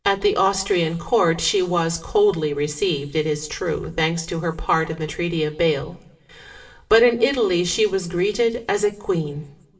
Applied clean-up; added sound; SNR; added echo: none; none; none; reverberation time 0.8 s.